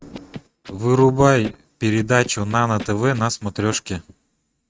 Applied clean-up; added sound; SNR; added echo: neural mask model RNNoise.